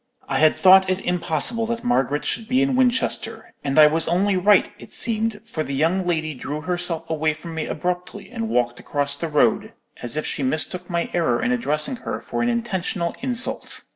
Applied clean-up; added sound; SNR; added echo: none; none; none; none.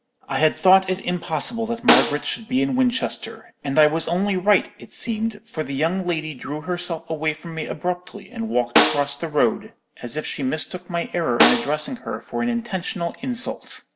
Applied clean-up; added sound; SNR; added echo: none; Snare drum; 0 dB; none.